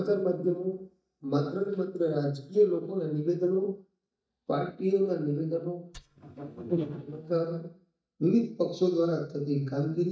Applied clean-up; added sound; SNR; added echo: neural mask model DeepFilterNet 3.